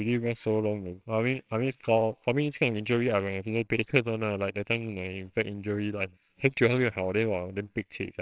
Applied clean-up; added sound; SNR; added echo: neural separator model SepFormer WHAMR!.